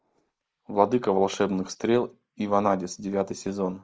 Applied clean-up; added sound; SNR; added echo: neural mask model Resemble Enhance denoiser.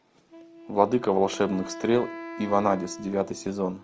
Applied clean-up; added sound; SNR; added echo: none; Wind instrument, woodwind instrument; 14 dB; none.